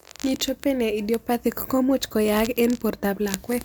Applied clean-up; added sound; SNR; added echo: none; none; none; none.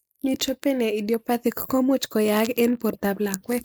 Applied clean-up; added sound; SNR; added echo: neural mask model Resemble Enhance denoiser.